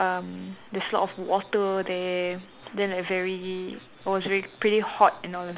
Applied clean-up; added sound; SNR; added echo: none; none; none; none.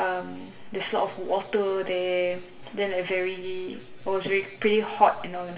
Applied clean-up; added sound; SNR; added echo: none; none; none; reverberation time 0.8 s.